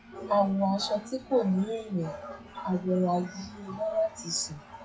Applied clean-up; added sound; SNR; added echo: classical method WPE with log-MMSE.